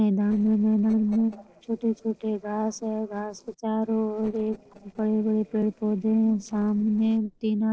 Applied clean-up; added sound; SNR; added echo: neural separator model SepFormer DNS4.